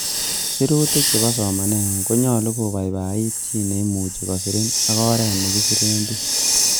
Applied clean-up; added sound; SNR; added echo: none; Hiss; 0 dB; none.